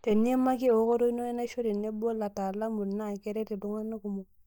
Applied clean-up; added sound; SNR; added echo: neural mask model DeepFilterNet 3.